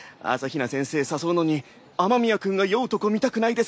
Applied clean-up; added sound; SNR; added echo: none; none; none; none.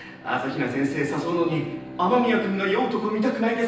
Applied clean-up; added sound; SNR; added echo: none; Bowed string instrument; 15 dB; reverberation time 0.9 s.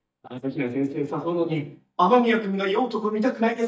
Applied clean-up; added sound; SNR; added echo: neural mask model DeepFilterNet 3.